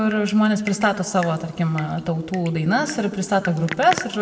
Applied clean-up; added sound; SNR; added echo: none; Drip; 15 dB; reverberation time 1.1 s.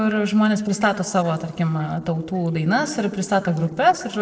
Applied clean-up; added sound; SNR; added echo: neural separator model SepFormer DNS4.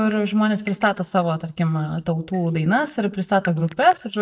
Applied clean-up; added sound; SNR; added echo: neural mask model DeepFilterNet 3.